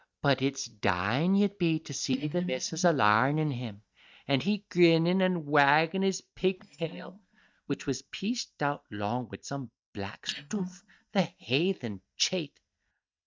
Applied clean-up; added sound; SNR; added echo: neural mask model DeepFilterNet 3.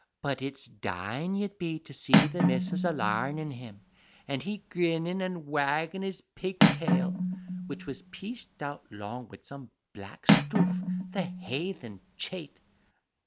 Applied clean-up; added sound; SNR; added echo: none; Cutlery, silverware; -5 dB; none.